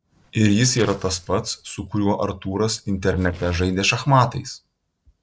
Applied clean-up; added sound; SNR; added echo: neural separator model SepFormer DNS4.